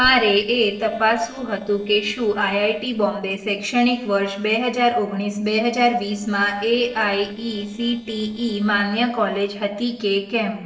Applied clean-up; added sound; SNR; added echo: neural separator model SepFormer DNS4.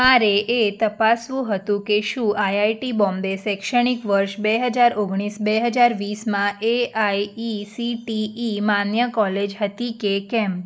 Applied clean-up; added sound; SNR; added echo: none; none; none; none.